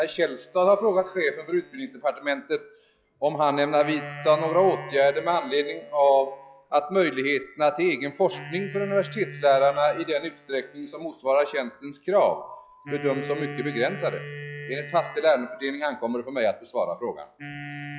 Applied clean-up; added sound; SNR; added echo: classical method log-MMSE.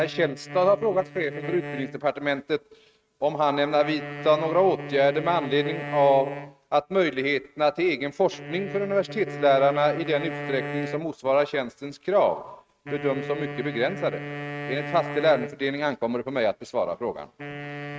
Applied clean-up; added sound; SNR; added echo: neural mask model RNNoise.